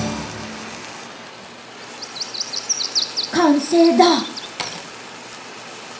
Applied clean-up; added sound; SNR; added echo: none; Fire; 13 dB; reverberation time 0.5 s.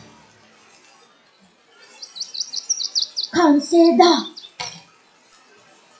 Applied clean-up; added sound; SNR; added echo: classical method WPE with log-MMSE.